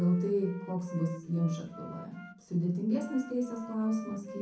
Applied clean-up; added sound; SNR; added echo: none; Wind instrument, woodwind instrument; 16 dB; reverberation time 0.6 s.